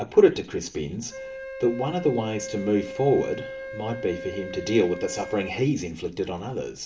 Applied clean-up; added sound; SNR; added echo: none; Wind instrument, woodwind instrument; 13 dB; reverberation time 0.4 s.